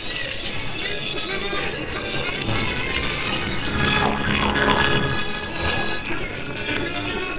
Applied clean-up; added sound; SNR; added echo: neural separator model SepFormer WHAMR!.